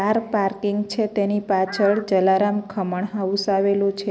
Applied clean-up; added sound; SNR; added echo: none; Crow; 20 dB; none.